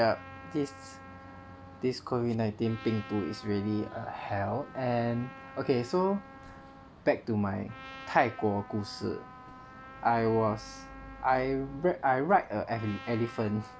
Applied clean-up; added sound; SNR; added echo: none; Trumpet; 18 dB; none.